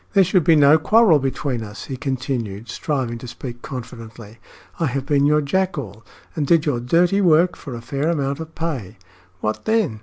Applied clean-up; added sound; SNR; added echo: none; none; none; none.